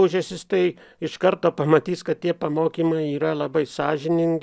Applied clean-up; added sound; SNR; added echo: none; none; none; none.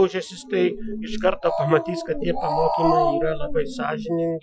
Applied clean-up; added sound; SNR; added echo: classical method Wiener filter.